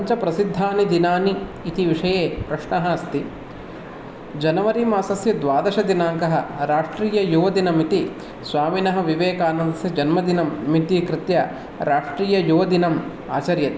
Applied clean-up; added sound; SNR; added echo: none; none; none; none.